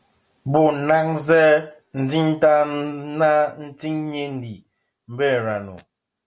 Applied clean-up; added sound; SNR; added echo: none; none; none; none.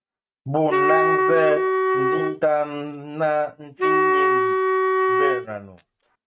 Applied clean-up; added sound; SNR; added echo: neural mask model RNNoise.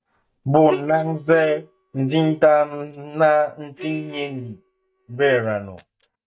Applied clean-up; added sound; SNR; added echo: neural mask model DeepFilterNet 3.